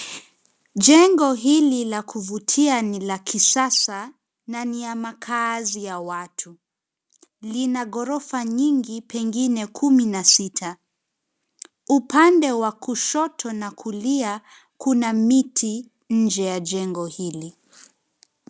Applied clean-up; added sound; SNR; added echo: none; none; none; none.